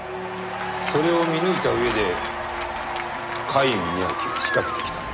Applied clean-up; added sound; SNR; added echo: none; Applause / Cheering; 3 dB; none.